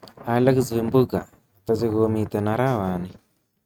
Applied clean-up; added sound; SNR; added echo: neural mask model RNNoise.